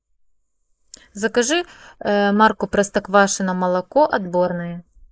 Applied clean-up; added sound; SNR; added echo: neural mask model Resemble Enhance denoiser.